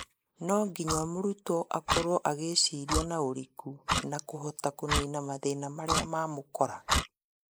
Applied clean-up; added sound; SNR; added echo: neural mask model Resemble Enhance denoiser.